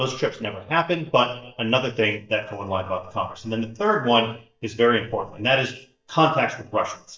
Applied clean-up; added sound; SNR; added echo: neural mask model DeepFilterNet 3.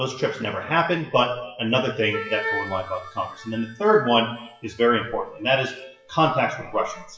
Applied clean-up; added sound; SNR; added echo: classical method WPE with log-MMSE.